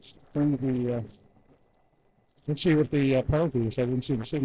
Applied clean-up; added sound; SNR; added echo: neural separator model SepFormer DNS4.